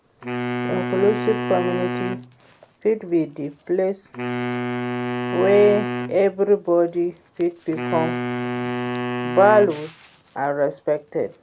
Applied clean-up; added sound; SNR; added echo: none; Wind instrument, woodwind instrument; 5 dB; none.